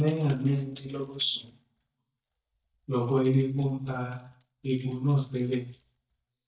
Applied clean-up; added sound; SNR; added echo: neural mask model DeepFilterNet 3.